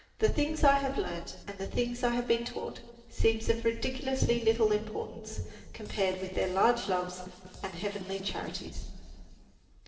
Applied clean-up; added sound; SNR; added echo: neural separator model SepFormer DNS4.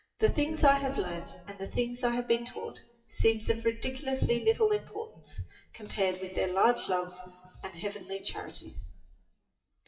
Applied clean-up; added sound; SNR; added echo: classical method WPE with log-MMSE.